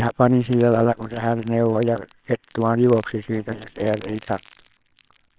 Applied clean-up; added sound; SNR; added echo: neural separator model SepFormer WHAMR!.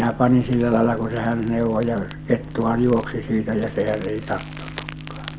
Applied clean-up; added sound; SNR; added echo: none; Crumpling, crinkling; 19 dB; reverberation time 1.0 s.